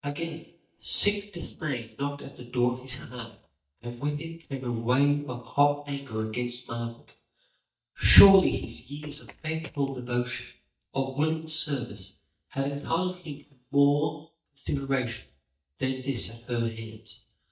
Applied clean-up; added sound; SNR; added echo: neural mask model DeepFilterNet 3.